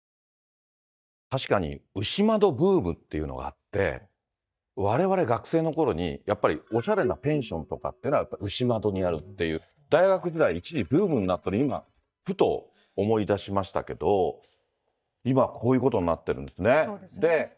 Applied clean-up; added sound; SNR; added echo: neural mask model DeepFilterNet 3.